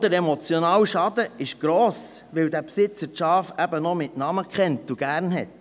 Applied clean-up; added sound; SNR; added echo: none; none; none; none.